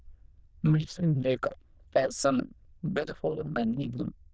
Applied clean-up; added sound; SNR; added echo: neural diffusion model UNIVERSE++.